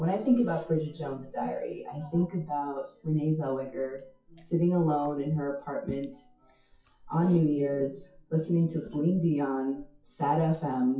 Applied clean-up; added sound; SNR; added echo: classical method WPE with log-MMSE.